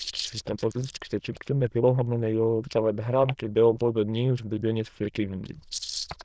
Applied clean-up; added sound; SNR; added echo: neural diffusion model UNIVERSE++.